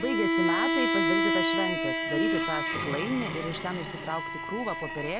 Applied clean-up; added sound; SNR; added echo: none; Bowed string instrument; -5 dB; none.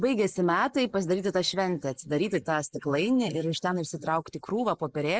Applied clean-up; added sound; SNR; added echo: neural mask model Resemble Enhance denoiser.